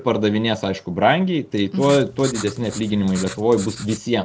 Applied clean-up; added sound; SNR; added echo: none; Writing; 14 dB; none.